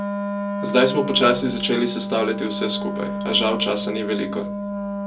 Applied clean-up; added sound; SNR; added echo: none; Wind instrument, woodwind instrument; 5 dB; reverberation time 0.2 s.